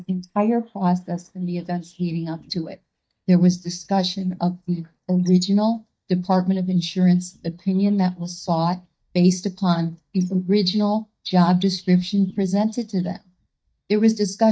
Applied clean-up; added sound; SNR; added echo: neural mask model DeepFilterNet 3.